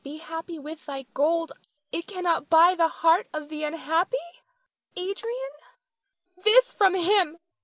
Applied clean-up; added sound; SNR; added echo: none; none; none; none.